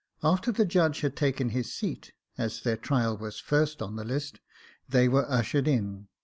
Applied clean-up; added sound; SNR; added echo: none; none; none; none.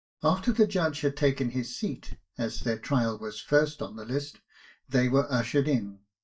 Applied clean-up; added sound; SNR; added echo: neural mask model DeepFilterNet 3.